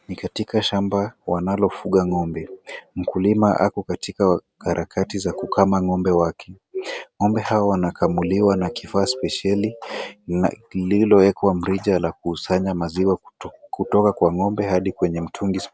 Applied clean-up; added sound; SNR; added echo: none; none; none; none.